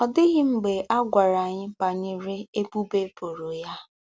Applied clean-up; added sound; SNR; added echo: none; none; none; none.